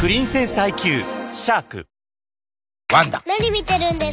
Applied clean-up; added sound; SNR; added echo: none; none; none; none.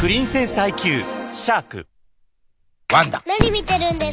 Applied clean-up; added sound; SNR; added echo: none; Fireworks; 11 dB; none.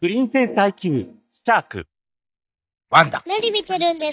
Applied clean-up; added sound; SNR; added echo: neural mask model DeepFilterNet 3.